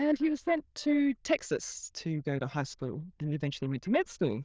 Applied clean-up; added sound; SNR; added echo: neural diffusion model UNIVERSE++.